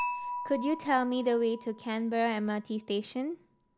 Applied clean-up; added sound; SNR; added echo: none; Dishes, pots, and pans / Chink, clink; 10 dB; none.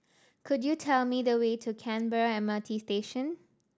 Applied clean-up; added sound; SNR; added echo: none; none; none; none.